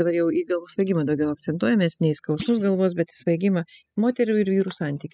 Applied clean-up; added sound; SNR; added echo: classical method spectral subtraction.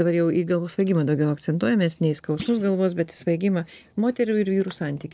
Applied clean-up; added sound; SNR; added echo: neural separator model SepFormer DNS4.